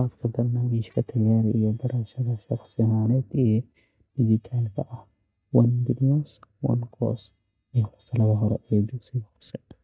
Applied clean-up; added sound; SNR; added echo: neural mask model DeepFilterNet 3.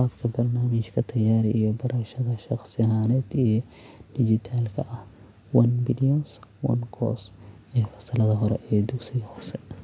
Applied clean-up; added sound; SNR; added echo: none; none; none; none.